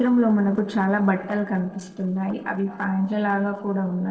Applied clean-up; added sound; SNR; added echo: neural separator model SepFormer DNS4.